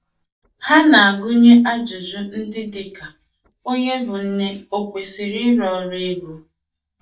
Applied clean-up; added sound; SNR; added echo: neural mask model DeepFilterNet 3.